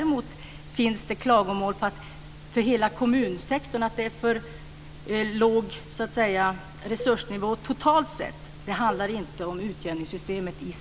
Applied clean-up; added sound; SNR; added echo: none; Cowbell; 18 dB; none.